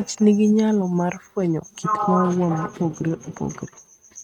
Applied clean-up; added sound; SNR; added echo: neural mask model RNNoise.